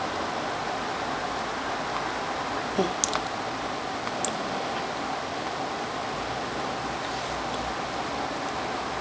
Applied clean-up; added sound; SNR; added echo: none; none; none; none.